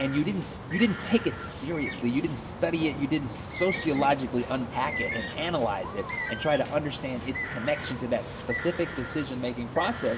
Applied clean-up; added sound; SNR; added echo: none; Bird; 7 dB; reverberation time 2.4 s.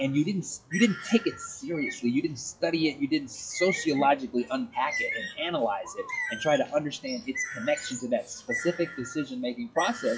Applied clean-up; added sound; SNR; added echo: classical method WPE with log-MMSE.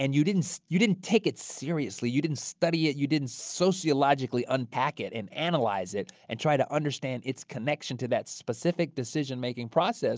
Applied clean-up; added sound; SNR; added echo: none; none; none; none.